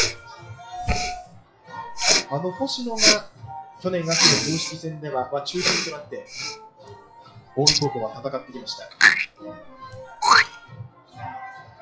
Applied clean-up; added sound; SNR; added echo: classical method WPE with log-MMSE.